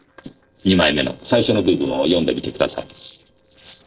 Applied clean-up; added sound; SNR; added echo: neural separator model SepFormer DNS4.